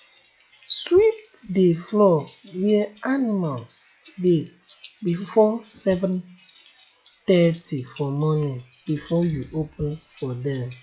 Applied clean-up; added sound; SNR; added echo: classical method log-MMSE.